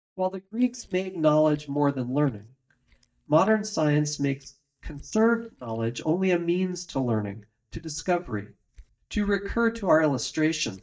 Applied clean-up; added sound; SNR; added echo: neural mask model DeepFilterNet 3.